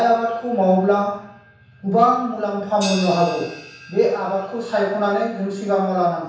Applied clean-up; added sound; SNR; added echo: none; Crash cymbal; 19 dB; reverberation time 0.7 s.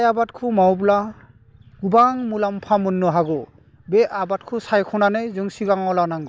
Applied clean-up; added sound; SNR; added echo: none; none; none; none.